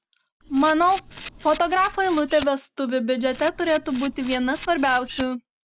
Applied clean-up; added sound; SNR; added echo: none; Camera; 13 dB; none.